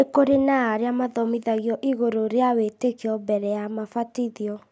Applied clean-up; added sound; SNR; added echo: none; none; none; none.